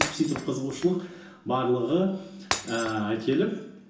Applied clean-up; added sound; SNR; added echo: none; Shatter; 9 dB; reverberation time 0.2 s.